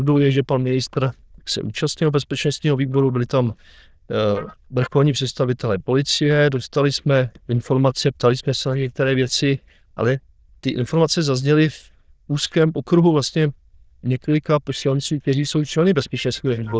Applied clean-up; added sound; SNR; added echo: neural diffusion model UNIVERSE++.